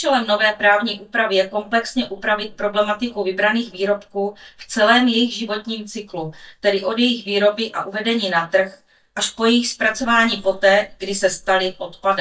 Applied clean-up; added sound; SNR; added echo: neural mask model DeepFilterNet 3.